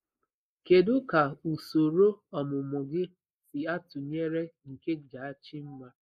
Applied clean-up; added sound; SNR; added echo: neural mask model Resemble Enhance denoiser.